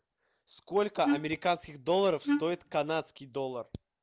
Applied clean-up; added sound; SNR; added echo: none; Wind instrument, woodwind instrument; 0 dB; none.